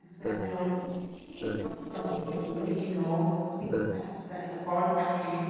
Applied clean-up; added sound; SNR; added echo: neural separator model SepFormer DNS4.